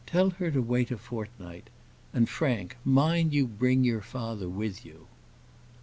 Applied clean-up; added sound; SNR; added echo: none; none; none; none.